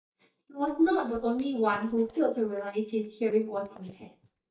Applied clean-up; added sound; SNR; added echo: neural mask model DeepFilterNet 3.